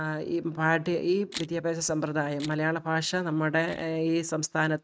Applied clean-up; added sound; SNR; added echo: neural mask model RNNoise.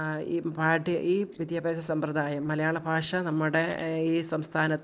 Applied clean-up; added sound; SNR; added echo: neural separator model SepFormer DNS4.